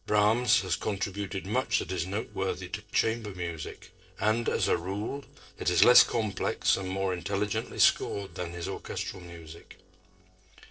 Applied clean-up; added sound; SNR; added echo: neural separator model SepFormer DNS4.